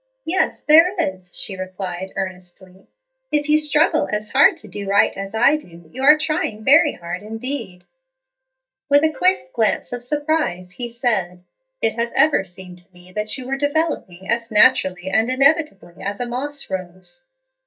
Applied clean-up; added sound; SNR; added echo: neural mask model DeepFilterNet 3.